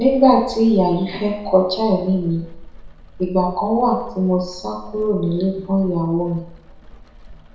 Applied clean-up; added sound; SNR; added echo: none; Rain; 17 dB; reverberation time 0.7 s.